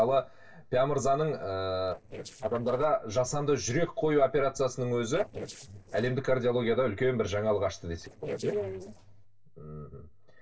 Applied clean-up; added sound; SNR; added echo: neural separator model SepFormer DNS4.